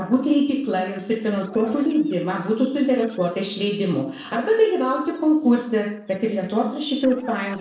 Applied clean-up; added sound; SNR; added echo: neural separator model SepFormer DNS4.